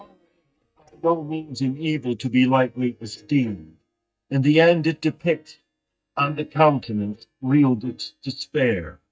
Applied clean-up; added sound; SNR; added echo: neural mask model DeepFilterNet 3.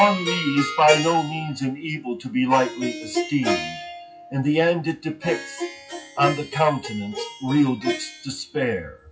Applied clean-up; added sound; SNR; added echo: classical method WPE with log-MMSE.